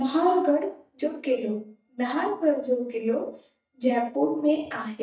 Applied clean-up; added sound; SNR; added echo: neural mask model DeepFilterNet 3.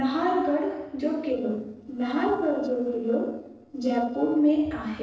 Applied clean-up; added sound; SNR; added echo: neural separator model SepFormer DNS4.